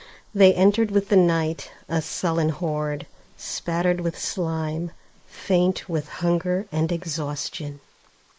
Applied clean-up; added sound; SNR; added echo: neural mask model Resemble Enhance denoiser.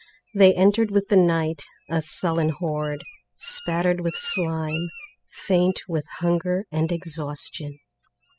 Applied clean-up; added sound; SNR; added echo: classical method spectral subtraction.